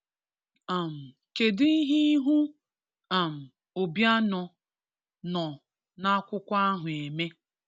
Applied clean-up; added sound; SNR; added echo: none; none; none; none.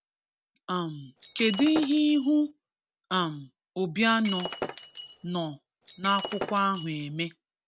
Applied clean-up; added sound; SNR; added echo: none; Shatter; 6 dB; none.